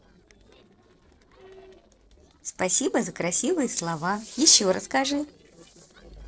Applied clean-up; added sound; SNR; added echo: neural separator model SepFormer DNS4.